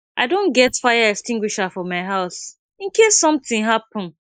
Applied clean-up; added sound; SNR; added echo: neural mask model Resemble Enhance denoiser.